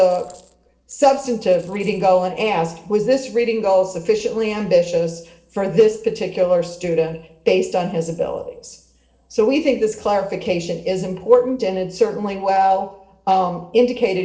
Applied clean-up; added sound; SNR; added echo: neural separator model SepFormer DNS4.